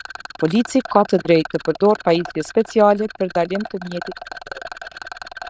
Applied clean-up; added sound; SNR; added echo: neural diffusion model UNIVERSE++.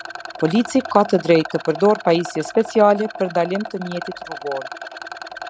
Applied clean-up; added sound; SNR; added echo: none; Rattle; 13 dB; none.